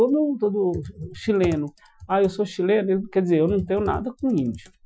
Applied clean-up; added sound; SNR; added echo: classical method Wiener filter.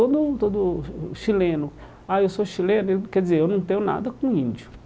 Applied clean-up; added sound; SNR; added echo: none; none; none; none.